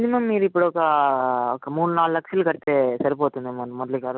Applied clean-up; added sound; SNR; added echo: none; none; none; none.